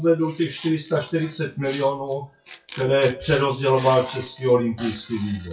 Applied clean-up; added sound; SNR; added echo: classical method WPE with log-MMSE.